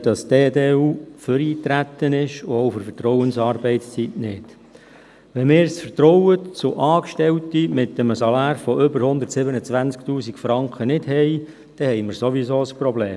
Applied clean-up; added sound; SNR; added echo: none; none; none; none.